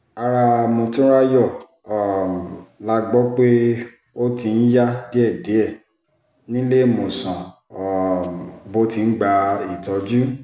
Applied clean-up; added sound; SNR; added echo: none; none; none; none.